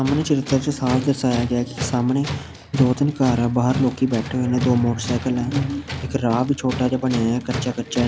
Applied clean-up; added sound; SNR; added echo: none; Tools; 9 dB; none.